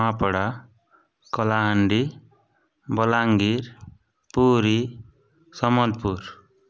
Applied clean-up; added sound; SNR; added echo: none; none; none; none.